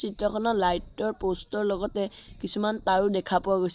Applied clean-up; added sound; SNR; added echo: neural mask model DeepFilterNet 3.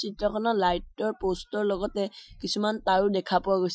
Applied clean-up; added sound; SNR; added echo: classical method Wiener filter.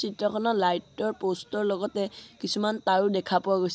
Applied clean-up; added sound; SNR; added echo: none; none; none; none.